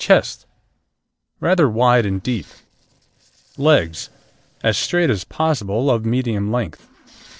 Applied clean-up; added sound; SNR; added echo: neural separator model SepFormer DNS4.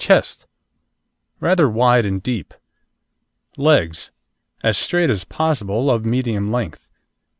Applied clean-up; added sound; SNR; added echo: none; none; none; none.